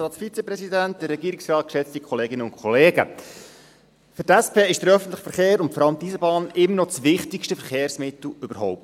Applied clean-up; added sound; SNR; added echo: none; none; none; none.